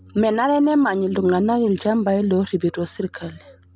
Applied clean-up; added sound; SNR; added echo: none; none; none; none.